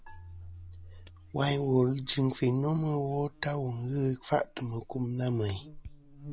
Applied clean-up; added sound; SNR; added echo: none; Marimba, xylophone + Buzz; 19 dB; none.